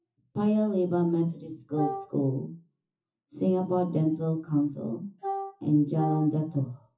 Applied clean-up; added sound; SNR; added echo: classical method WPE with log-MMSE.